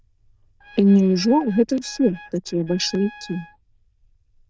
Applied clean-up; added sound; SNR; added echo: neural diffusion model UNIVERSE++.